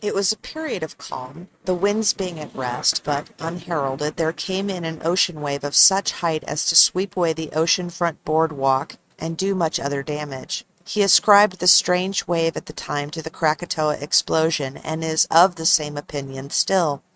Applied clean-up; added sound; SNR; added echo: neural mask model RNNoise.